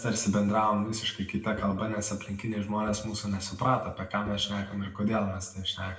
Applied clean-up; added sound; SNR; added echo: none; Bowed string instrument; 19 dB; reverberation time 0.7 s.